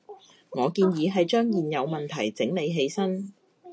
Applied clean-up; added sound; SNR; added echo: none; none; none; none.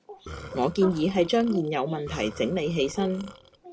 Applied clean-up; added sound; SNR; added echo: none; Burping, eructation; 16 dB; none.